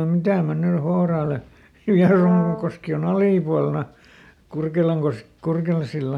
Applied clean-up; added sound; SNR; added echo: none; Brass instrument; 11 dB; none.